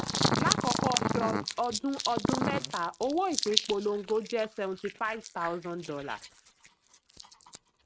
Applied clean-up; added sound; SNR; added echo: neural mask model RNNoise.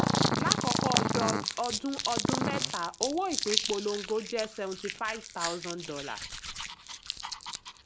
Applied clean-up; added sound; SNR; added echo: none; Growling + Crumpling, crinkling; -2 dB; none.